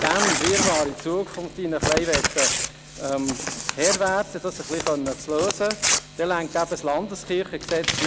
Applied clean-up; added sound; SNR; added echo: none; Crumpling, crinkling / Tearing; 2 dB; none.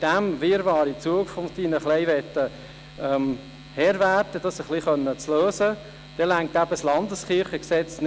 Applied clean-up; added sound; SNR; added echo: none; none; none; none.